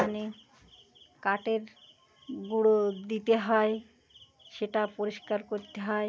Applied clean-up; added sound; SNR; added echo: none; none; none; none.